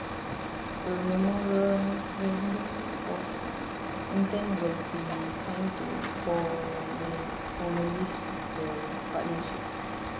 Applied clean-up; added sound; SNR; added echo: none; Truck; 3 dB; none.